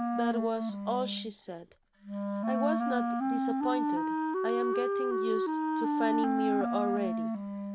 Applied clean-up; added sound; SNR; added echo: none; Wind instrument, woodwind instrument; -4 dB; none.